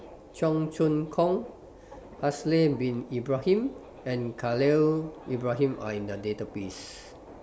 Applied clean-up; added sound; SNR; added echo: none; Subway, metro, underground; 18 dB; none.